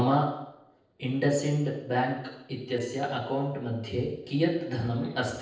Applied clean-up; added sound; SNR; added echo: neural separator model SepFormer DNS4.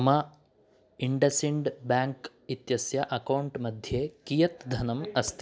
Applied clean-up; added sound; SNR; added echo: none; none; none; none.